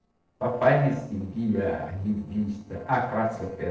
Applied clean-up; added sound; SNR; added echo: neural separator model SepFormer DNS4.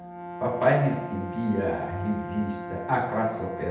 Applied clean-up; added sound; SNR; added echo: none; Brass instrument; 9 dB; reverberation time 0.8 s.